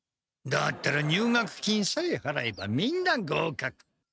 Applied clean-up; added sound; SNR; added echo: neural mask model RNNoise.